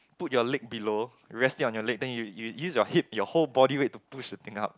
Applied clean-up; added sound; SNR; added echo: none; none; none; none.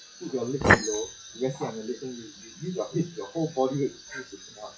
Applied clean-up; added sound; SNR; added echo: classical method WPE with log-MMSE.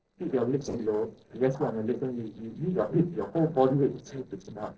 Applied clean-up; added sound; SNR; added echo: neural separator model SepFormer DNS4.